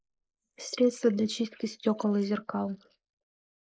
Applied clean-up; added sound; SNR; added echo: neural mask model Resemble Enhance denoiser.